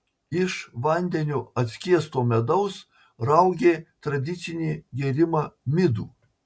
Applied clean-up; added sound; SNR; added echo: none; none; none; none.